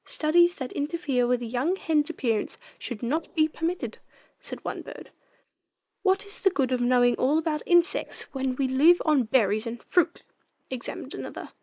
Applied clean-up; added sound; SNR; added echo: neural mask model Resemble Enhance denoiser.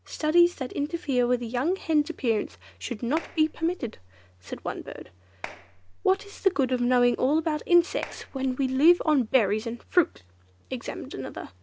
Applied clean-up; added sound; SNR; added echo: none; Clapping; 18 dB; none.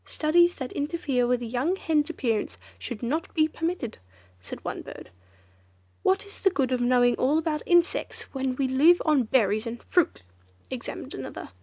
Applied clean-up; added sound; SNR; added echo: none; none; none; none.